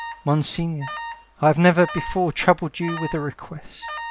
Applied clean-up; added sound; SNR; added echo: none; Alarm; 14 dB; none.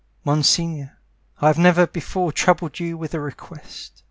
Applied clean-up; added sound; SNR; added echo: none; none; none; none.